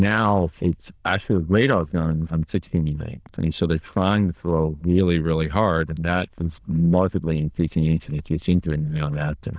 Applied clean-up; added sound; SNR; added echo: neural diffusion model UNIVERSE++.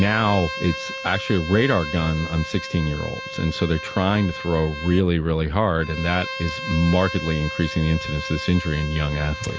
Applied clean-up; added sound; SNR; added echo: none; Bowed string instrument; 10 dB; none.